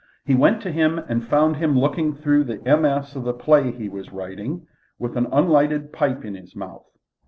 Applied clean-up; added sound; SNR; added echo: neural separator model SepFormer DNS4.